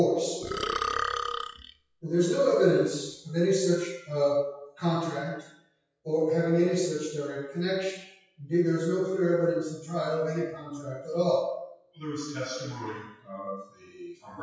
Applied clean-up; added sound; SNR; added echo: classical method WPE with log-MMSE.